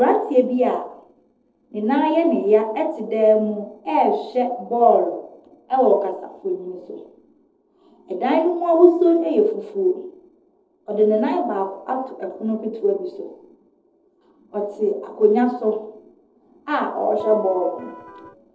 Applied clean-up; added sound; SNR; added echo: neural separator model SepFormer DNS4.